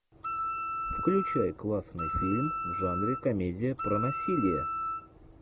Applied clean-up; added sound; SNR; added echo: none; Wind instrument, woodwind instrument; 3 dB; none.